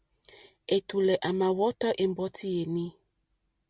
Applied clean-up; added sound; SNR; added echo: none; none; none; none.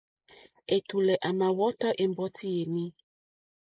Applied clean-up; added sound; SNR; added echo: neural mask model Resemble Enhance denoiser.